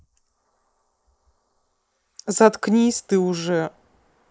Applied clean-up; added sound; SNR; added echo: neural mask model Resemble Enhance denoiser.